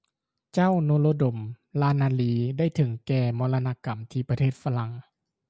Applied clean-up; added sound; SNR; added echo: none; none; none; none.